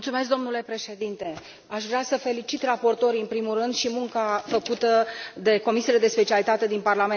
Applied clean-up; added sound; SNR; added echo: none; none; none; none.